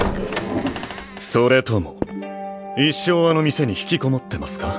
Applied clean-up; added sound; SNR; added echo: none; none; none; none.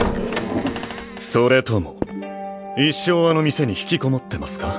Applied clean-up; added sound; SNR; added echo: none; Bass guitar; 17 dB; none.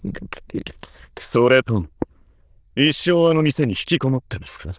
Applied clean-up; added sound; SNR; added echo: neural diffusion model UNIVERSE++.